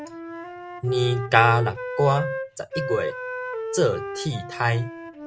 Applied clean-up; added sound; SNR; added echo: none; Wind instrument, woodwind instrument; 8 dB; none.